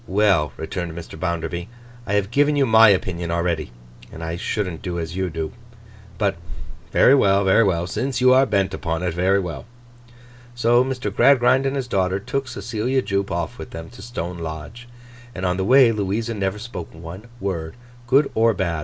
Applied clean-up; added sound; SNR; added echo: none; none; none; none.